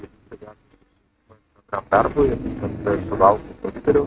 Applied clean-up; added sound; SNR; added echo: neural mask model RNNoise.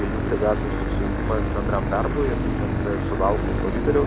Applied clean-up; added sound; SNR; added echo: none; Engine / Boat, Water vehicle; -2 dB; none.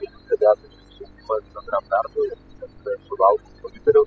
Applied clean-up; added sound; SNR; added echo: classical method spectral subtraction.